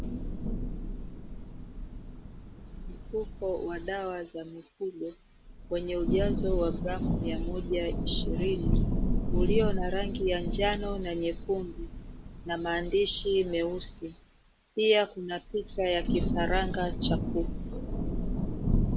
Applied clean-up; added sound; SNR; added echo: none; Thunder / Rain; 2 dB; none.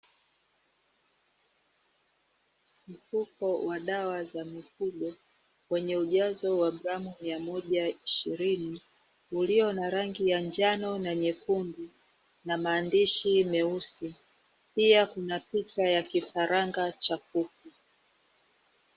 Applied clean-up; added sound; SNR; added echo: none; none; none; none.